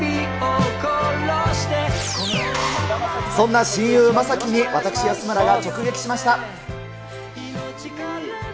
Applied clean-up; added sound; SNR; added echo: none; none; none; none.